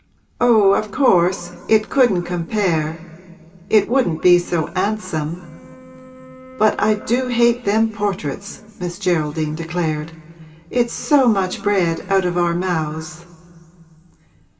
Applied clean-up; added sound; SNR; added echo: none; Wind instrument, woodwind instrument; 19 dB; reverberation time 2.7 s.